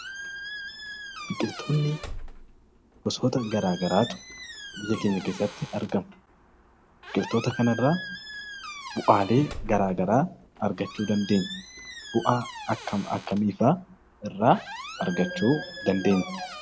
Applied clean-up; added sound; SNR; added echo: none; Squeak; 13 dB; none.